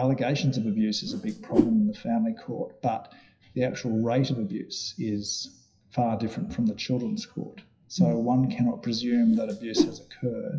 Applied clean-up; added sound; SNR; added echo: classical method WPE with log-MMSE.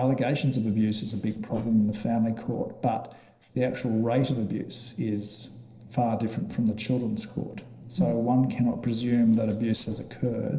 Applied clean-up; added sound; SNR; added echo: neural separator model SepFormer DNS4.